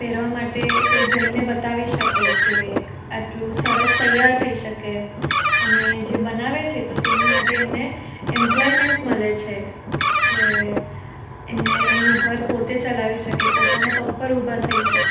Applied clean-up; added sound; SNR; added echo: none; Car; -3 dB; reverberation time 0.9 s.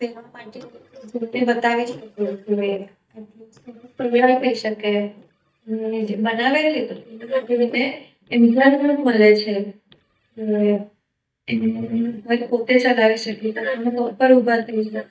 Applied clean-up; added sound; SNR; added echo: neural mask model DeepFilterNet 3.